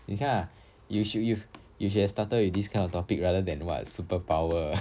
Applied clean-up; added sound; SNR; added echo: none; none; none; none.